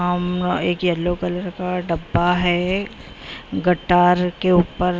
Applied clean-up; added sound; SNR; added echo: none; none; none; none.